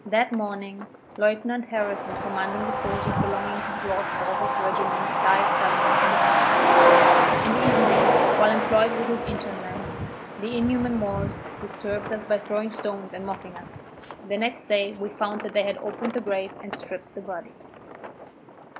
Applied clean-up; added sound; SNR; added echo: none; Truck; -3 dB; none.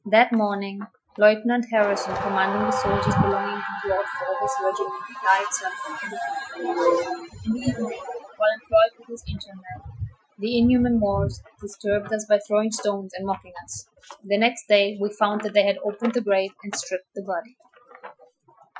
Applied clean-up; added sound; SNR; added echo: classical method Wiener filter.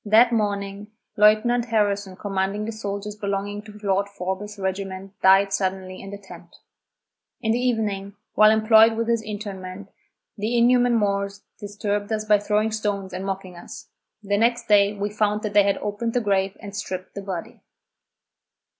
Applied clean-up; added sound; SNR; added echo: none; none; none; none.